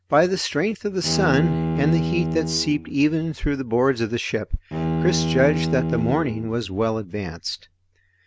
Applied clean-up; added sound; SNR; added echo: none; Bowed string instrument; 4 dB; none.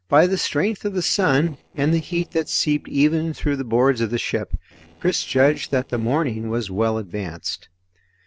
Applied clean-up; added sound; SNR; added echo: neural separator model SepFormer DNS4.